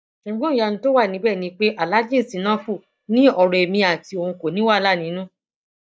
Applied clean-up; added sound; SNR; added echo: neural mask model DeepFilterNet 3.